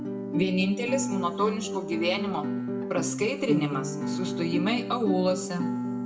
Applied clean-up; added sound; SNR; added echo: none; Guitar; 1 dB; reverberation time 0.9 s.